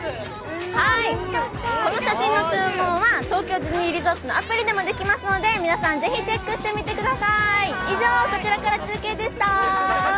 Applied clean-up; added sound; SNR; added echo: none; Breathing; 17 dB; none.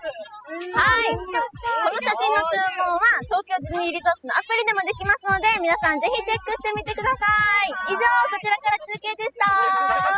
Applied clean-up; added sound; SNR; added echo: classical method spectral subtraction.